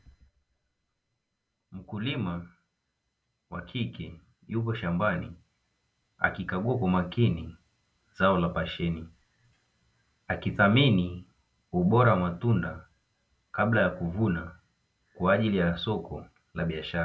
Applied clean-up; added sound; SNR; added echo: none; none; none; none.